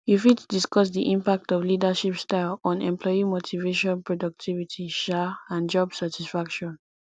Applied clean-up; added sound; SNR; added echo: none; none; none; none.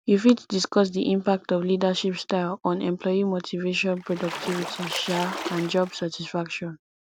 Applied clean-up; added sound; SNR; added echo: none; Splash, splatter; 10 dB; none.